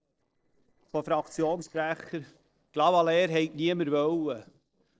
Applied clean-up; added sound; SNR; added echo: neural separator model SepFormer DNS4.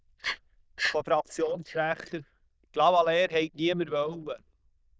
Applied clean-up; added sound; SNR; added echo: neural diffusion model UNIVERSE++.